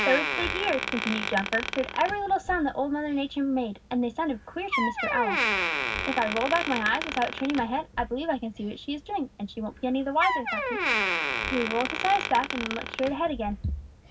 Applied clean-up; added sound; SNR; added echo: none; Door; 3 dB; reverberation time 0.4 s.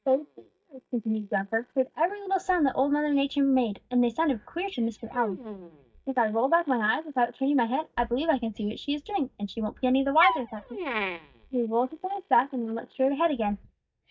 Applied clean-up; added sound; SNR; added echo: neural mask model DeepFilterNet 3.